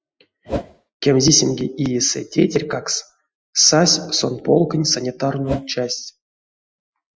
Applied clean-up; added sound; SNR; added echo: classical method Wiener filter.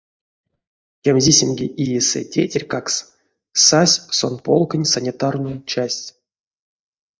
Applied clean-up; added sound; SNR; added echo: neural mask model DeepFilterNet 3.